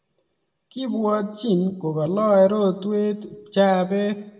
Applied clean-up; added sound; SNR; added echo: none; none; none; reverberation time 0.7 s.